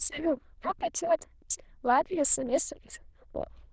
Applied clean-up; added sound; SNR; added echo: neural diffusion model UNIVERSE++.